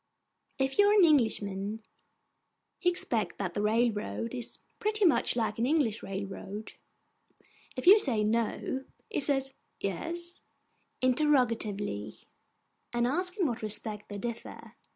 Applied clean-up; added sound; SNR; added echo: none; none; none; none.